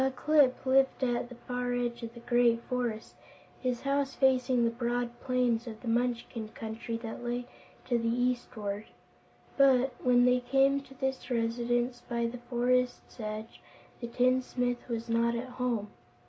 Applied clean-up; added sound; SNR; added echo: none; none; none; none.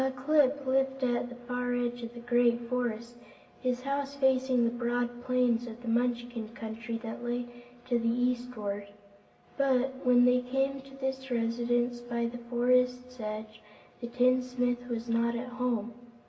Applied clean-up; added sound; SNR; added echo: none; none; none; reverberation time 0.9 s.